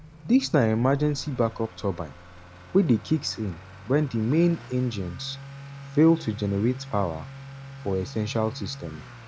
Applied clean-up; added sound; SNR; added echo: none; Accelerating, revving, vroom / Motor vehicle (road); 16 dB; none.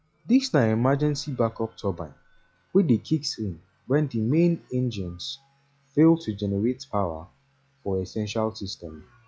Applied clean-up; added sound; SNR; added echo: classical method log-MMSE.